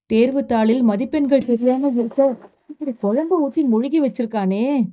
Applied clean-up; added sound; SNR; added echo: neural mask model DeepFilterNet 3.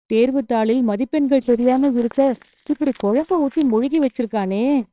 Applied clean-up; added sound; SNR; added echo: neural separator model SepFormer WHAMR!.